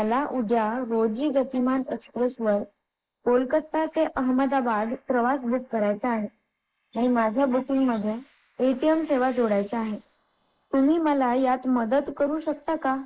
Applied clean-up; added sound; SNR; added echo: neural mask model Resemble Enhance denoiser.